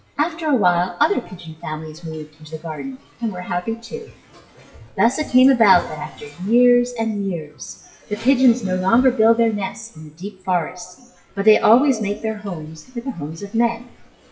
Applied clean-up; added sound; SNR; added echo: classical method WPE with log-MMSE.